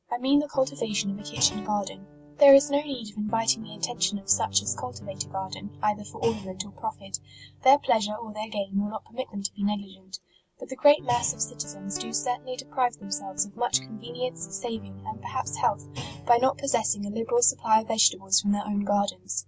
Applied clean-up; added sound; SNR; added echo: none; Thump, thud + Guitar; 17 dB; none.